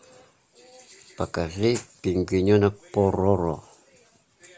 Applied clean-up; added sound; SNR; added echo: none; none; none; none.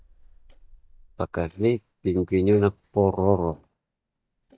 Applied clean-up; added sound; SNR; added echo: neural mask model DeepFilterNet 3.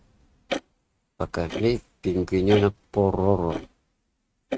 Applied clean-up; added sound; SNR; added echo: neural mask model RNNoise.